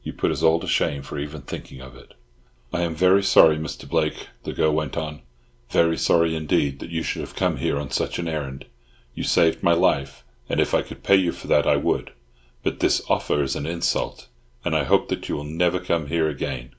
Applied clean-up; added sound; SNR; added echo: none; none; none; none.